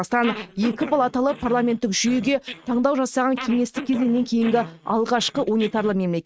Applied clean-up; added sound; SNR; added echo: neural mask model RNNoise.